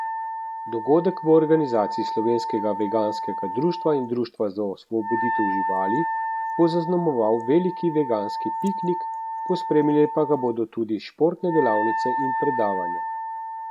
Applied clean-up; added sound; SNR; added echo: none; Wind instrument, woodwind instrument; 5 dB; none.